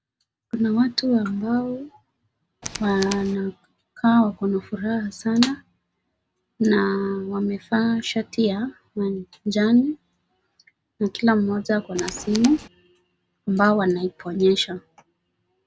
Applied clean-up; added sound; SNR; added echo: none; Tools; 11 dB; none.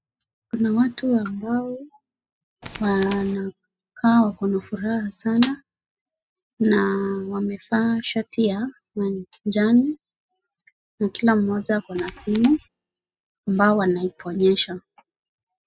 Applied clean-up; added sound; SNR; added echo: classical method spectral subtraction.